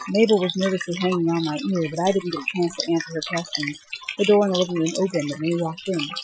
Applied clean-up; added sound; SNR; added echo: classical method Wiener filter.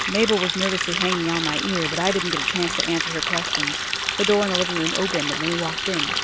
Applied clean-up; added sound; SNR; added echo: none; Water tap, faucet; 0 dB; none.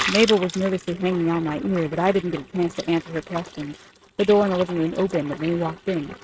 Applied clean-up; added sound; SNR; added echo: neural mask model RNNoise.